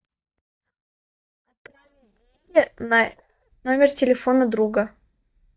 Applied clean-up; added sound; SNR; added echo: neural mask model DeepFilterNet 3.